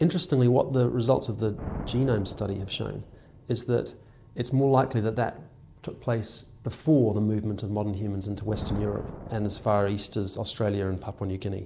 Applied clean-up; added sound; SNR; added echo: none; Thunder; 16 dB; none.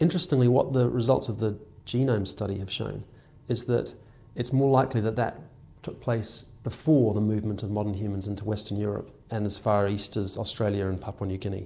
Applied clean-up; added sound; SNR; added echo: none; none; none; none.